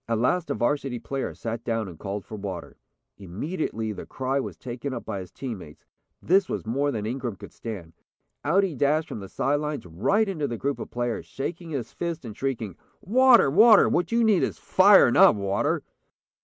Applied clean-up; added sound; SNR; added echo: none; none; none; none.